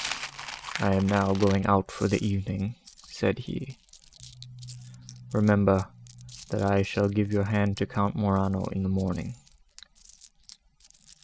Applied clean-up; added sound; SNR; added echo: none; Coin (dropping); 17 dB; none.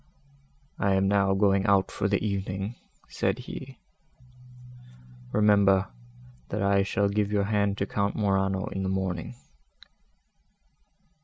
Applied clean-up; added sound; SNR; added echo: none; none; none; none.